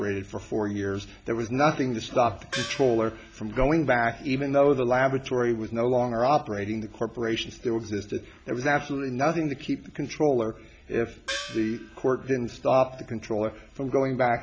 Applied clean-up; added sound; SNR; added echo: none; Gong; 13 dB; none.